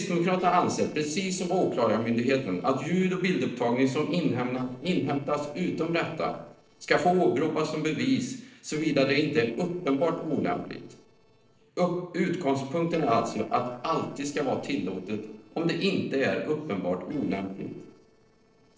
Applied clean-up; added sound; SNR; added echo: neural separator model SepFormer DNS4.